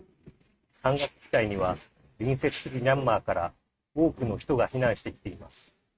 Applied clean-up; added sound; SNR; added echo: neural mask model RNNoise.